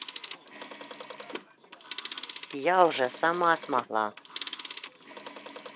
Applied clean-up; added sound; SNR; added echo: none; Telephone; 10 dB; none.